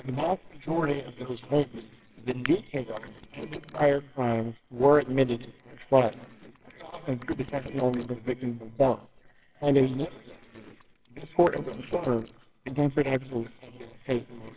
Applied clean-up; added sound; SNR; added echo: neural separator model SepFormer WHAMR!.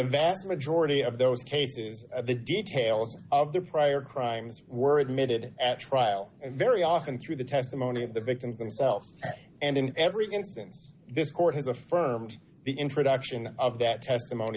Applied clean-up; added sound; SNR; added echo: none; none; none; none.